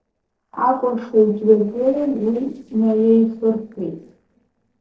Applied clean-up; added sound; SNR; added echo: neural separator model SepFormer DNS4.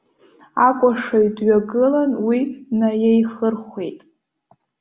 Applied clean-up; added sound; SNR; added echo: none; none; none; none.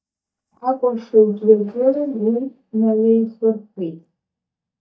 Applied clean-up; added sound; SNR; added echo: neural mask model DeepFilterNet 3.